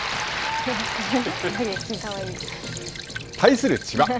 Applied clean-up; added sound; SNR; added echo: none; Stream / Trickle, dribble; 12 dB; none.